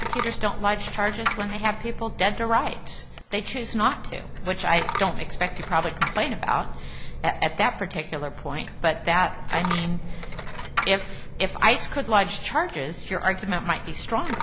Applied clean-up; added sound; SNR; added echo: none; Coin (dropping); 4 dB; none.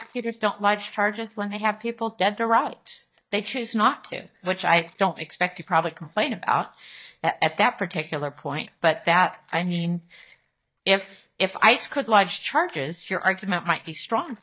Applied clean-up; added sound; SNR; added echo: neural mask model DeepFilterNet 3.